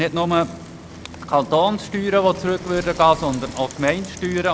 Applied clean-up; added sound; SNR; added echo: none; Bicycle; 15 dB; none.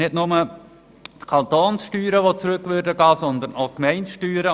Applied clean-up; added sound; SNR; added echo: none; none; none; none.